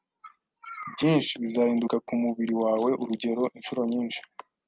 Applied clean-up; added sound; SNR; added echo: none; none; none; none.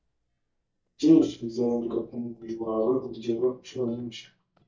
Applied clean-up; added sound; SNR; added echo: neural mask model DeepFilterNet 3.